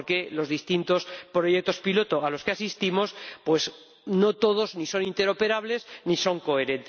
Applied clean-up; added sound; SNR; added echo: none; none; none; none.